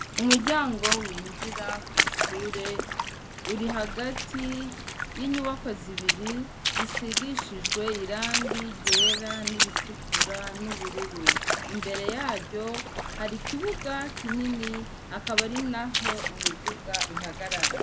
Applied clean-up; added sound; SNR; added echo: none; Animal + Water / Splash, splatter; -3 dB; none.